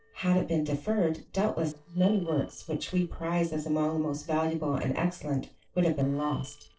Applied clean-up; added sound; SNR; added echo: neural separator model SepFormer DNS4.